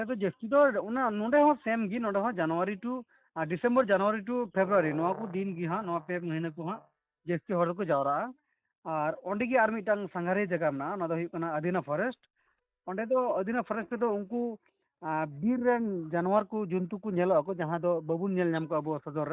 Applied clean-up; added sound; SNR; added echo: neural mask model DeepFilterNet 3.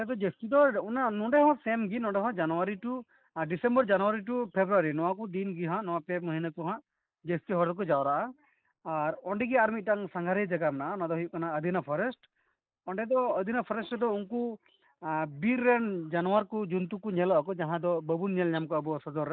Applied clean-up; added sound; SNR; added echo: neural mask model Resemble Enhance denoiser.